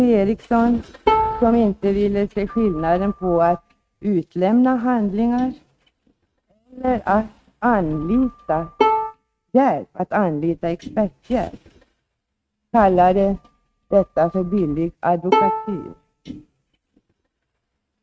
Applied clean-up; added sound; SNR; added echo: neural mask model RNNoise.